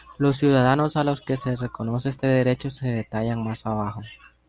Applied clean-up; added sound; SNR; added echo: none; none; none; none.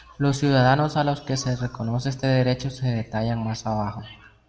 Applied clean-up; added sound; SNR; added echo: none; none; none; reverberation time 0.9 s.